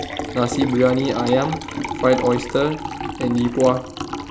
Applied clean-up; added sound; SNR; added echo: none; Liquid; 7 dB; none.